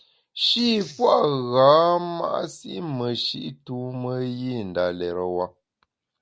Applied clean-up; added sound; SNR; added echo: none; none; none; none.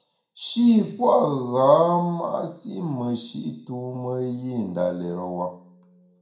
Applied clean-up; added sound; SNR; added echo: none; none; none; reverberation time 0.5 s.